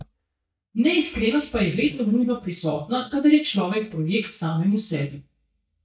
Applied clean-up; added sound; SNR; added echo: neural mask model DeepFilterNet 3.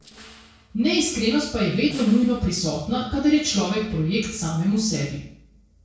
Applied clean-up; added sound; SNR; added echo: neural separator model SepFormer DNS4.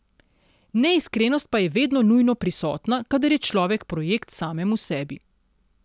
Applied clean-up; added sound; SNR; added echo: none; none; none; none.